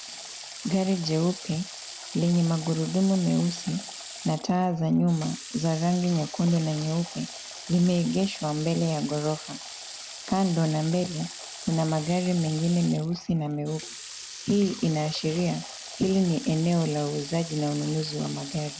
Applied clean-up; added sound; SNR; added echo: none; Water tap, faucet / Water; 14 dB; none.